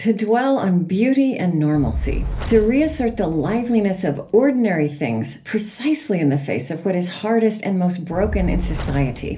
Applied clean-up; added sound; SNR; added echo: none; Fire; 11 dB; reverberation time 0.3 s.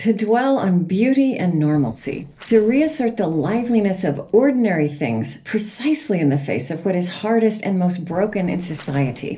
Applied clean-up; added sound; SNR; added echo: neural separator model SepFormer DNS4.